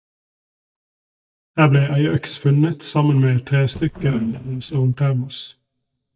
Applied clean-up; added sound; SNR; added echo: neural mask model DeepFilterNet 3.